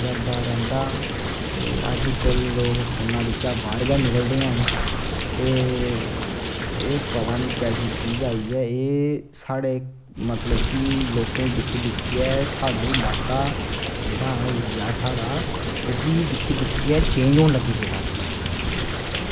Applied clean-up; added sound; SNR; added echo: none; Rain; 1 dB; none.